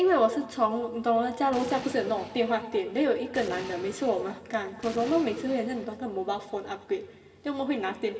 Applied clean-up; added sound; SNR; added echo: none; Explosion; 14 dB; reverberation time 1.9 s.